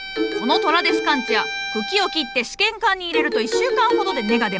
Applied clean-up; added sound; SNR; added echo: none; Bowed string instrument; 12 dB; none.